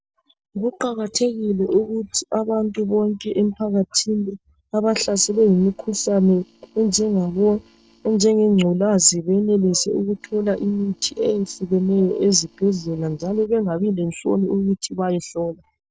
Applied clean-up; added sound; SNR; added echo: neural separator model SepFormer DNS4.